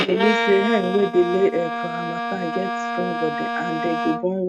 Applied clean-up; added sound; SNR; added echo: neural mask model RNNoise.